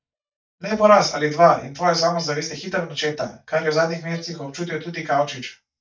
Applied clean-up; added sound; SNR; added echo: neural mask model DeepFilterNet 3.